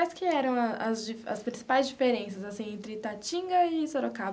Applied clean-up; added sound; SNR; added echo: none; none; none; none.